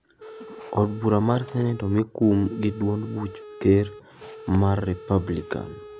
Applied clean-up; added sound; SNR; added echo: none; Telephone; 17 dB; none.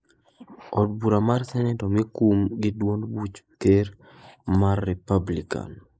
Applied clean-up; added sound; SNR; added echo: neural mask model Resemble Enhance denoiser.